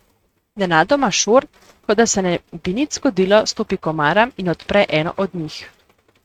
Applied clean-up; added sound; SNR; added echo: neural mask model RNNoise.